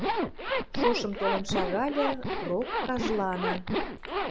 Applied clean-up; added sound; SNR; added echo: none; Zipper (clothing); -1 dB; none.